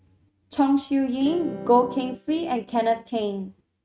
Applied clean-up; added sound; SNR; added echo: neural mask model RNNoise.